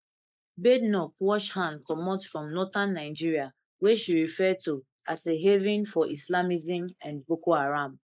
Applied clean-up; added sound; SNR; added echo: neural mask model Resemble Enhance denoiser.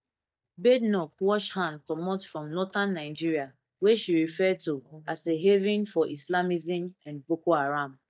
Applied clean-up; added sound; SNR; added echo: neural mask model DeepFilterNet 3.